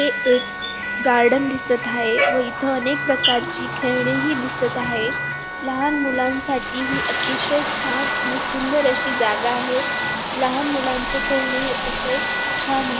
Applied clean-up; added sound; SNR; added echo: none; Bathtub (filling or washing) + Siren; 0 dB; none.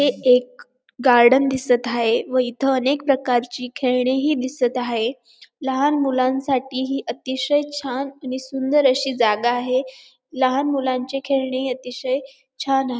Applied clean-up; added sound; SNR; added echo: none; none; none; none.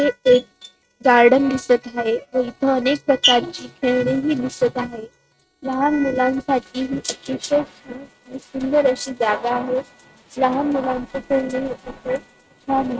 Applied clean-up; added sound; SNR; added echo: neural mask model RNNoise.